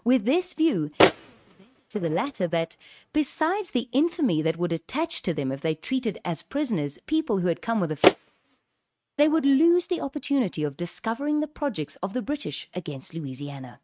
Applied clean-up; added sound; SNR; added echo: neural mask model RNNoise.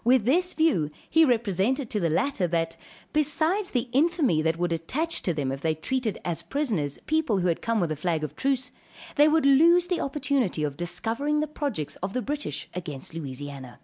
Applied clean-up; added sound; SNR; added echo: none; none; none; none.